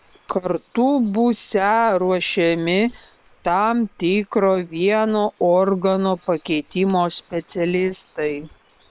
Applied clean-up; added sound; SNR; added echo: neural separator model SepFormer WHAM!.